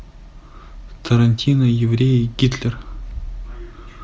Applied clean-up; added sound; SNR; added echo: none; none; none; none.